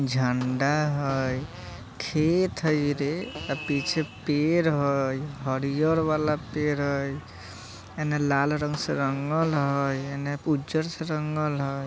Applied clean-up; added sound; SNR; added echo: none; Fart; 18 dB; none.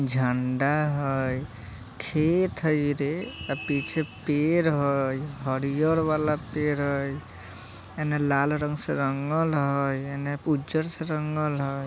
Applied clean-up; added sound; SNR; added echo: none; none; none; none.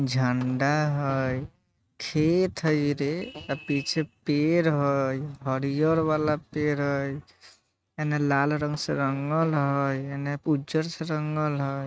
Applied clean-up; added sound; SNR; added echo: neural mask model RNNoise.